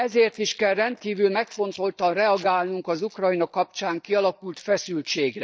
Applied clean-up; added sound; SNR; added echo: neural mask model DeepFilterNet 3.